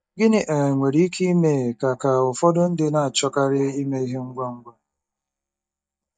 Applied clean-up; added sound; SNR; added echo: neural mask model DeepFilterNet 3.